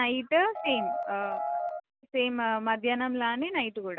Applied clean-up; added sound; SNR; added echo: none; Piano; 2 dB; none.